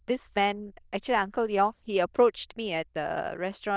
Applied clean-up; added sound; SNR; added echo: neural diffusion model UNIVERSE++.